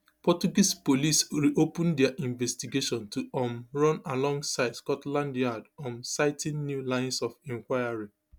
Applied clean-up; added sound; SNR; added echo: none; none; none; none.